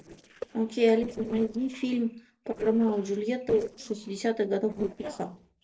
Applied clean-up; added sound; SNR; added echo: neural separator model SepFormer DNS4.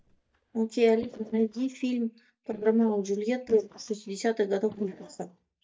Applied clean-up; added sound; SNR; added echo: neural mask model DeepFilterNet 3.